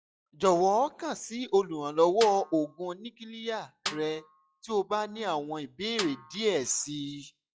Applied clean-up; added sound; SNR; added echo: classical method log-MMSE.